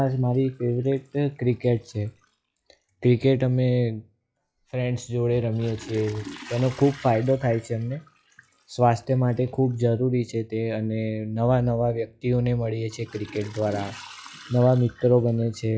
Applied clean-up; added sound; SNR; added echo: classical method log-MMSE.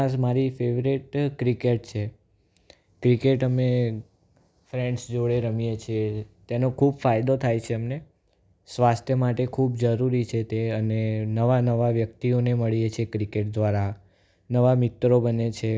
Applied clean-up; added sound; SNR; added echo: none; none; none; none.